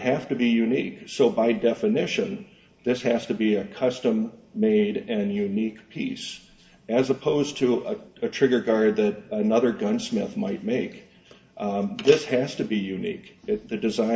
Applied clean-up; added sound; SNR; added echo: none; none; none; reverberation time 0.7 s.